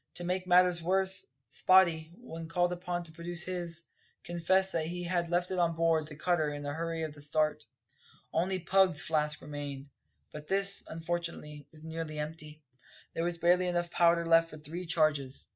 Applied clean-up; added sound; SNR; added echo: none; none; none; none.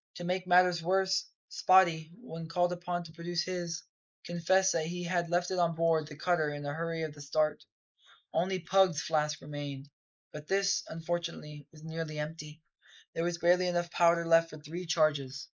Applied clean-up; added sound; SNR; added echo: neural mask model Resemble Enhance denoiser.